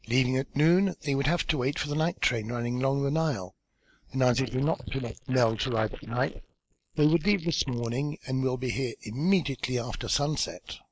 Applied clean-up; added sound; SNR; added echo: neural mask model Resemble Enhance denoiser.